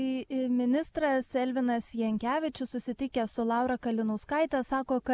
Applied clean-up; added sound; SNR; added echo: none; none; none; none.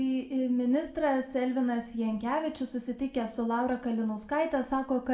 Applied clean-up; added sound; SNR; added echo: none; none; none; reverberation time 0.4 s.